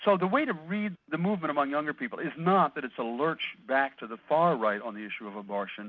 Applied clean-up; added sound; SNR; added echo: none; none; none; none.